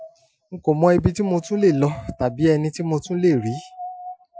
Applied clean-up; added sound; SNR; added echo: classical method Wiener filter.